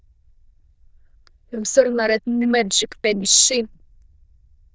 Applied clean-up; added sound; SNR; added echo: neural diffusion model UNIVERSE++.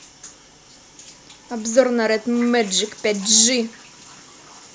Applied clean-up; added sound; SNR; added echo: none; none; none; none.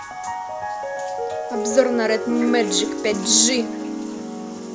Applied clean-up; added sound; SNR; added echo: none; Piano; 4 dB; none.